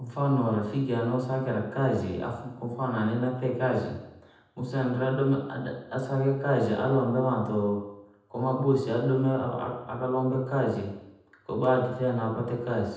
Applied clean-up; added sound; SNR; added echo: none; none; none; reverberation time 0.9 s.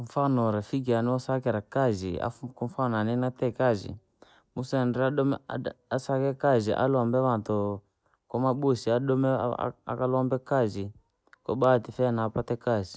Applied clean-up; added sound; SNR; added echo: none; none; none; none.